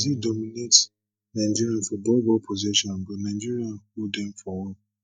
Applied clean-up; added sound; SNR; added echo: neural mask model DeepFilterNet 3.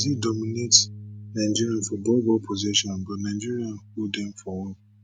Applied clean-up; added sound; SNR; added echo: none; Bass guitar; 15 dB; none.